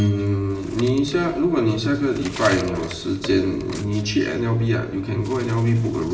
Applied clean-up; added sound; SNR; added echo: none; Bird; 18 dB; reverberation time 1.1 s.